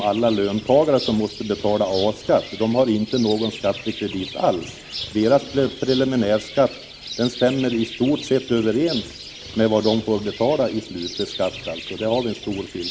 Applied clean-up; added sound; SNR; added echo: none; Bird; 14 dB; none.